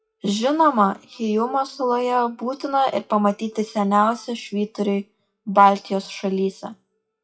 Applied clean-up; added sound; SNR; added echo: classical method WPE with log-MMSE.